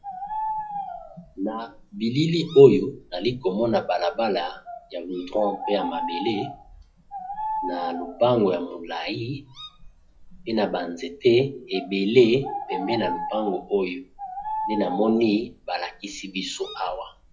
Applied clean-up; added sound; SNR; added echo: classical method WPE with log-MMSE.